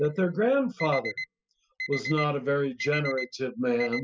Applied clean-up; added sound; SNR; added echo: classical method spectral subtraction.